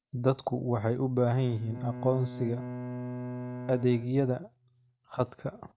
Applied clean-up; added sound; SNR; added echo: neural mask model RNNoise.